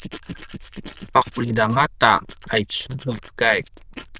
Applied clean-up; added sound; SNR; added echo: neural diffusion model UNIVERSE++.